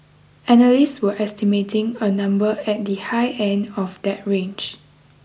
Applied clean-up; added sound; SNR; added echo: none; none; none; none.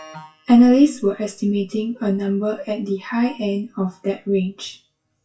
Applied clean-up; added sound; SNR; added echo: classical method WPE with log-MMSE.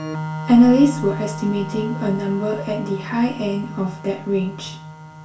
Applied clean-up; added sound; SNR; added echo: none; Organ; 10 dB; reverberation time 0.3 s.